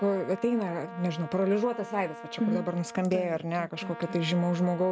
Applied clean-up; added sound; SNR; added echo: none; Brass instrument; 15 dB; none.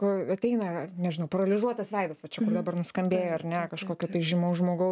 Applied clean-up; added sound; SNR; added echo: none; none; none; none.